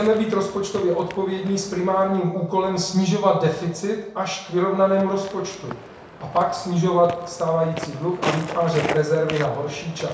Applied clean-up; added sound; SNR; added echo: none; Walk, footsteps; 13 dB; reverberation time 0.6 s.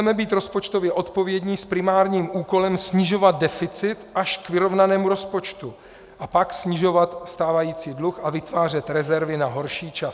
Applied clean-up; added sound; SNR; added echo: none; none; none; none.